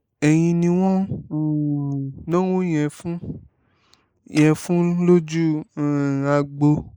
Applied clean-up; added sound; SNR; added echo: neural mask model Resemble Enhance denoiser.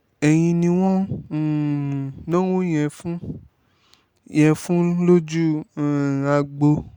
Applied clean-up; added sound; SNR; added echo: none; none; none; none.